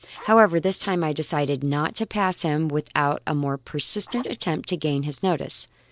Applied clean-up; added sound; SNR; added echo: neural separator model SepFormer DNS4.